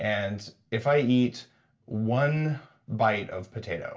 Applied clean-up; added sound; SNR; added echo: none; none; none; reverberation time 0.2 s.